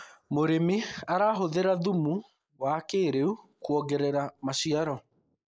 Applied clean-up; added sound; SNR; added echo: neural mask model Resemble Enhance denoiser.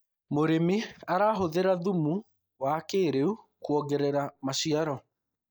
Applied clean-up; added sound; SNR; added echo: neural mask model DeepFilterNet 3.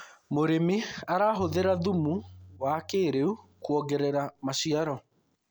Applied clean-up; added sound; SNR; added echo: none; Tabla; 18 dB; none.